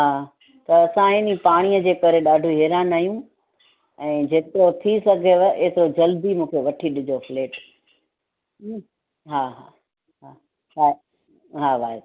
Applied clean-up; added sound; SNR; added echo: none; none; none; none.